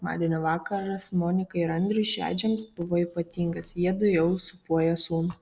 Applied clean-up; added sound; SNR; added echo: neural separator model SepFormer DNS4.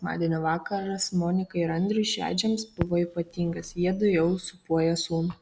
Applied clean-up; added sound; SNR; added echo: none; Crackle; 14 dB; none.